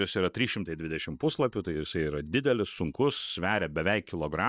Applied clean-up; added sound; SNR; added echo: neural mask model DeepFilterNet 3.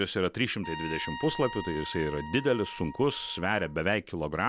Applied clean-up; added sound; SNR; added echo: none; Trumpet; 12 dB; none.